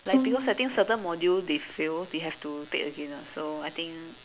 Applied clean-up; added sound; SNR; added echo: none; Bowed string instrument; 1 dB; none.